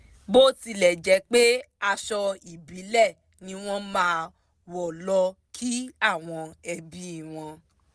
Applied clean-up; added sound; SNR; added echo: none; none; none; none.